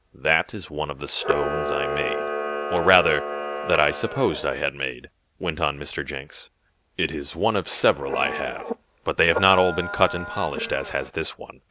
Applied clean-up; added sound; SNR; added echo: none; Camera; 7 dB; none.